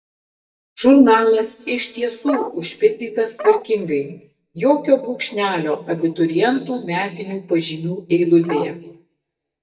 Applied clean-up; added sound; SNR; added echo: neural mask model DeepFilterNet 3.